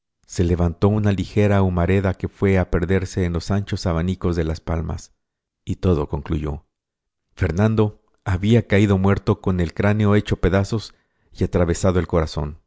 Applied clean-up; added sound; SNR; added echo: none; none; none; none.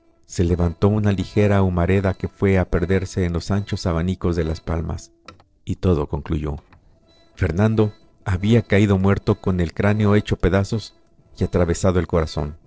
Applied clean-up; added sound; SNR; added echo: neural separator model SepFormer DNS4.